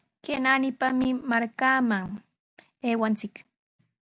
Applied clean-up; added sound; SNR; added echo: none; none; none; none.